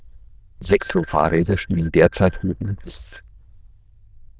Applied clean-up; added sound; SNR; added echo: neural diffusion model UNIVERSE++.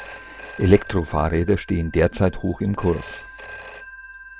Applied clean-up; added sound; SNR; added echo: none; Telephone; 7 dB; none.